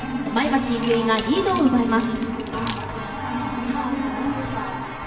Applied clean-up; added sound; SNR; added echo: none; Keys jangling; 15 dB; reverberation time 0.8 s.